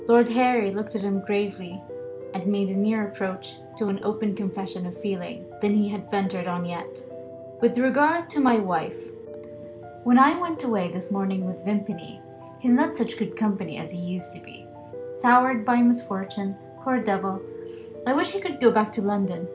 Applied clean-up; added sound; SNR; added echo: none; Piano; 14 dB; none.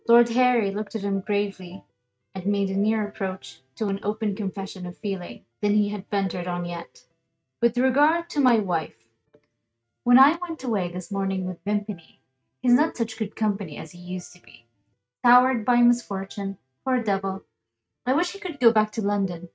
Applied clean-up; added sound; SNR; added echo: neural mask model RNNoise.